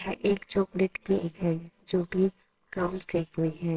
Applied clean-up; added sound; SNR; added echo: neural separator model SepFormer WHAMR!.